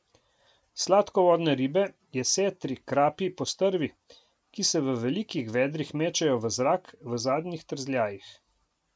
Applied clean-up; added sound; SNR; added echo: none; none; none; none.